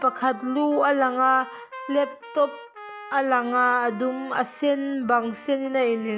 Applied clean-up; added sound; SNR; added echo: none; Trumpet; 18 dB; none.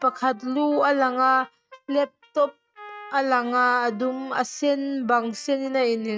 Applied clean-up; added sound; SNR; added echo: neural mask model RNNoise.